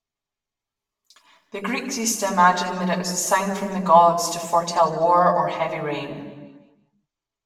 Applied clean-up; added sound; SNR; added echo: none; none; none; reverberation time 1.1 s.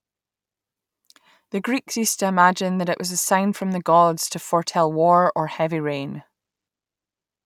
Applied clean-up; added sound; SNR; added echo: none; none; none; none.